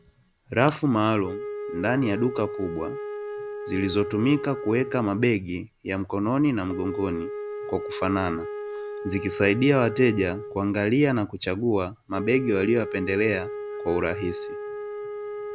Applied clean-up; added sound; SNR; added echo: none; Wind instrument, woodwind instrument; 9 dB; none.